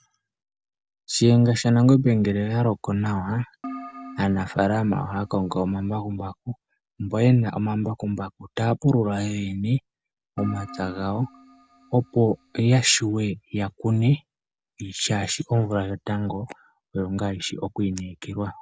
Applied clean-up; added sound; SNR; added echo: none; Keyboard (musical); 17 dB; none.